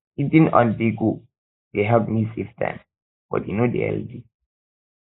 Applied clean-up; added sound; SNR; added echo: neural mask model Resemble Enhance denoiser.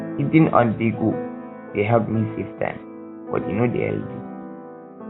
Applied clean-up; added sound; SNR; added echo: none; Keyboard (musical); 10 dB; none.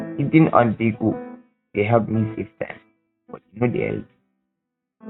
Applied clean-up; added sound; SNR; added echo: neural mask model RNNoise.